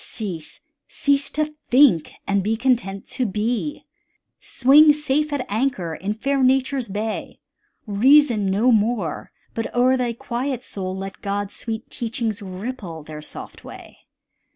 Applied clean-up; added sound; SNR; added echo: none; none; none; none.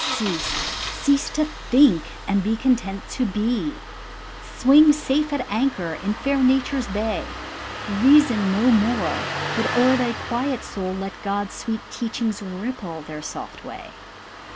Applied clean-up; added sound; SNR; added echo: none; Engine starting; 10 dB; none.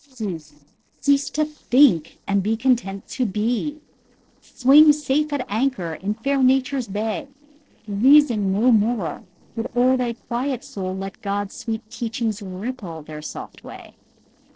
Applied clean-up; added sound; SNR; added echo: neural separator model SepFormer DNS4.